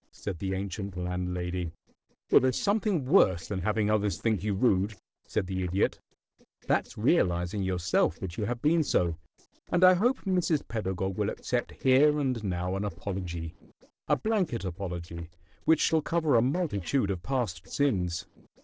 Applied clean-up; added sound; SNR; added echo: neural separator model SepFormer DNS4.